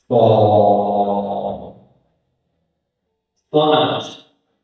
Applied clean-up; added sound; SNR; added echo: neural mask model DeepFilterNet 3.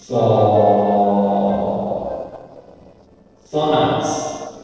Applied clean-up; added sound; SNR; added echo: neural separator model SepFormer DNS4.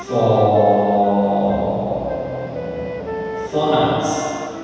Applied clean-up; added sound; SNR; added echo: none; Wind instrument, woodwind instrument; 11 dB; reverberation time 2.1 s.